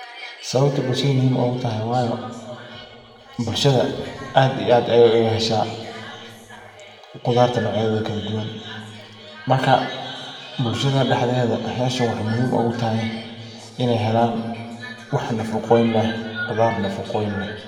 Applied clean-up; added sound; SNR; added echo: none; none; none; reverberation time 1.8 s.